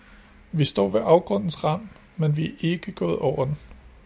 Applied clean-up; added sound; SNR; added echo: none; none; none; none.